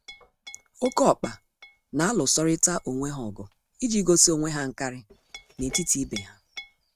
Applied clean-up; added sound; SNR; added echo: neural mask model RNNoise.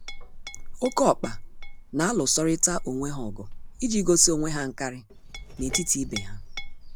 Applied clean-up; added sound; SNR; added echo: none; Chink, clink; 8 dB; none.